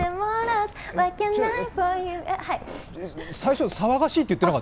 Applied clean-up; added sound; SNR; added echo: none; Fart + Walk, footsteps; 16 dB; none.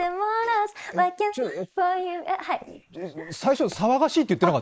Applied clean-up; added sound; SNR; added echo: neural mask model Resemble Enhance denoiser.